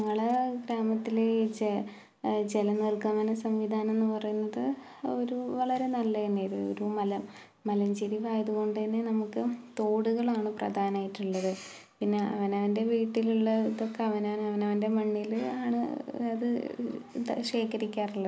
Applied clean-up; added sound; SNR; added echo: none; none; none; none.